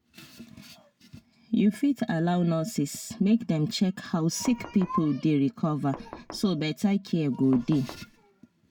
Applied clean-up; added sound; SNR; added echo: none; Knock; 18 dB; none.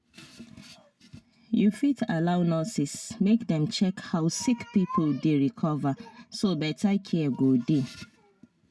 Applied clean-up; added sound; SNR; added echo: none; none; none; none.